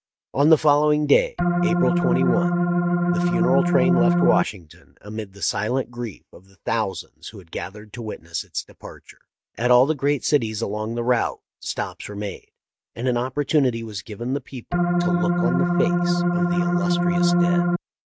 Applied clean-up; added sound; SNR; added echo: neural mask model RNNoise.